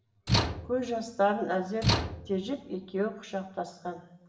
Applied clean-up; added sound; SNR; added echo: none; Slam / Tools; 0 dB; reverberation time 0.8 s.